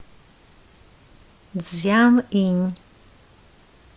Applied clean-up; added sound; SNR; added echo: none; none; none; none.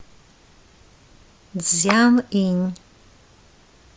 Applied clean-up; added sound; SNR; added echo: none; Clapping; 10 dB; none.